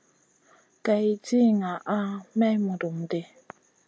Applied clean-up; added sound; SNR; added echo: none; none; none; none.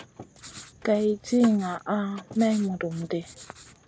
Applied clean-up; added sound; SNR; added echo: none; Writing + Mechanisms / Car; 18 dB; none.